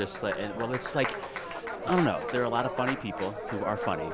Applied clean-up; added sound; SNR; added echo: none; Applause; 5 dB; none.